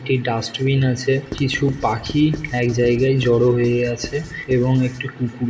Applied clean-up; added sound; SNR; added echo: none; Writing; 16 dB; reverberation time 1.2 s.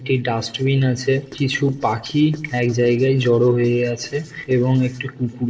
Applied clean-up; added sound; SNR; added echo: neural separator model SepFormer DNS4.